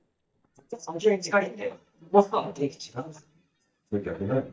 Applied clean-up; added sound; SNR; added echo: neural mask model DeepFilterNet 3.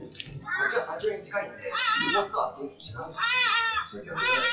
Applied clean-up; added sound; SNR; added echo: classical method WPE with log-MMSE.